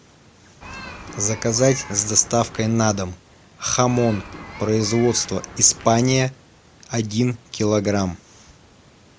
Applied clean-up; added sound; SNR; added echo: none; Human group actions; 15 dB; none.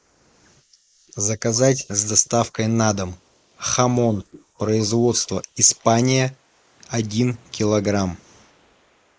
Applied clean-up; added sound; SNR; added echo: neural mask model Resemble Enhance denoiser.